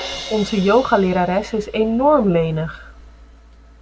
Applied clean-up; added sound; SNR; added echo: none; Crash cymbal; 18 dB; none.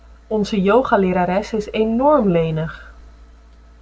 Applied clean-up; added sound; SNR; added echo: none; none; none; none.